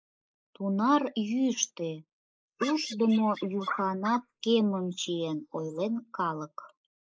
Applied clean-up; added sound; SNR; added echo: neural mask model Resemble Enhance denoiser.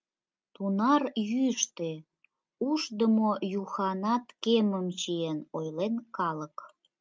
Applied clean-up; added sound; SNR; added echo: none; none; none; none.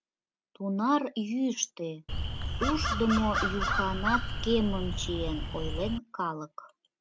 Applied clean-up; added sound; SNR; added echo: none; Crow; 0 dB; none.